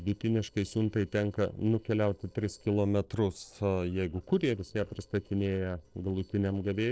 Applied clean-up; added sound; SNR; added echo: neural separator model SepFormer DNS4.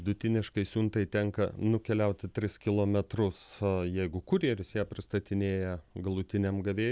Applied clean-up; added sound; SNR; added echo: none; none; none; none.